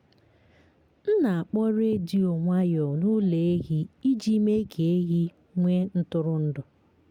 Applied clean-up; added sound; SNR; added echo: none; none; none; none.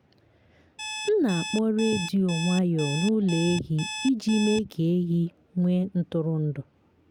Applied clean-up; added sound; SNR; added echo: none; Alarm; 10 dB; none.